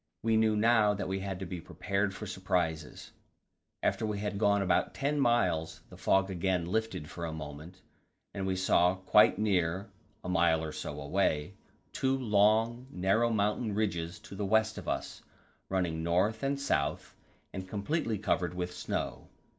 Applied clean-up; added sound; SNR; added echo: none; none; none; none.